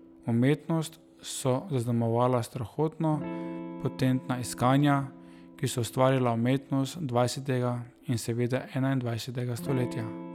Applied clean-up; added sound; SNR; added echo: none; Electric guitar / Strum; 15 dB; none.